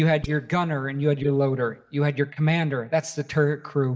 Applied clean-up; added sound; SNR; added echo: neural mask model DeepFilterNet 3.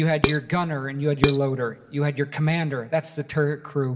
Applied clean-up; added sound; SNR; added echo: none; Dishes, pots, and pans; 3 dB; reverberation time 1.2 s.